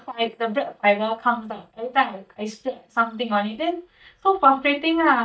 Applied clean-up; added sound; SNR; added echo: neural mask model DeepFilterNet 3.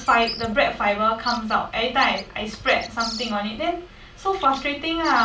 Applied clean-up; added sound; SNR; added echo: none; Bird vocalization, bird call, bird song; 15 dB; reverberation time 0.3 s.